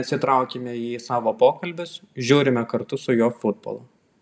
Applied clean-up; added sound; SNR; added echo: none; none; none; none.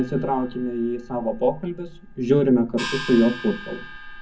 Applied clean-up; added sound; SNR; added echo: none; Gong; 13 dB; reverberation time 0.3 s.